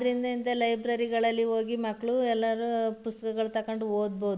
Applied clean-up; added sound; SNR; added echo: none; none; none; none.